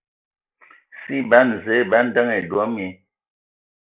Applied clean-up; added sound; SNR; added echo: neural mask model Resemble Enhance denoiser.